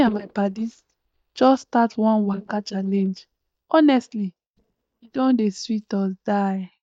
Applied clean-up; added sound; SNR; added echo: neural mask model DeepFilterNet 3.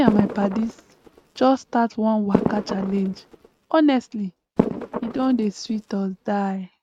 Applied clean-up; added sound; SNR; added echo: neural mask model RNNoise.